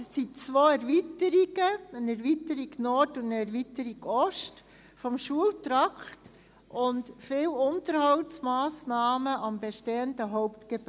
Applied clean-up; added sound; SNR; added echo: none; none; none; none.